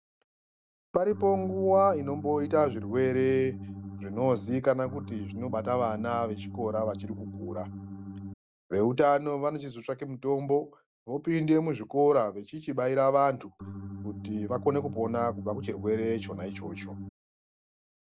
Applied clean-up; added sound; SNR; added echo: none; Organ; 10 dB; none.